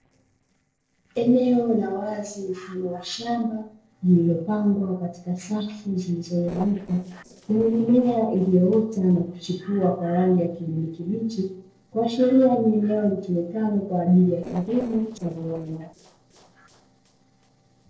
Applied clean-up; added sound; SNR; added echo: neural separator model SepFormer DNS4.